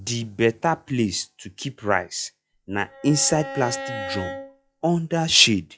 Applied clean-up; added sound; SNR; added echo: classical method log-MMSE.